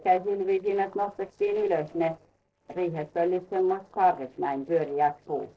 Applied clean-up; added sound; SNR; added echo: neural separator model SepFormer DNS4.